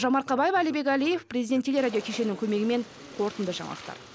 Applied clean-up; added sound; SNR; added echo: none; none; none; none.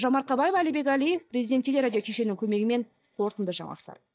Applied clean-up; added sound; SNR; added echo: neural mask model DeepFilterNet 3.